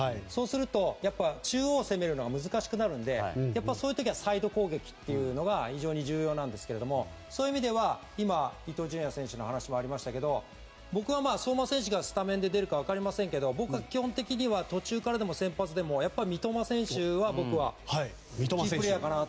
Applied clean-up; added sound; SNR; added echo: none; none; none; none.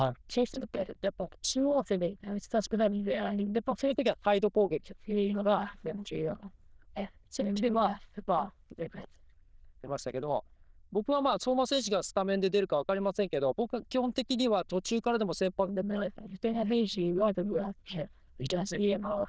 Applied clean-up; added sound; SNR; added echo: neural diffusion model UNIVERSE++.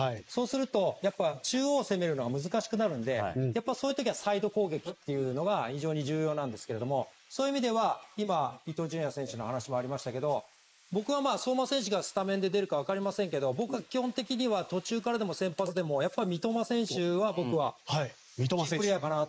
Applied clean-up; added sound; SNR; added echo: neural mask model Resemble Enhance denoiser.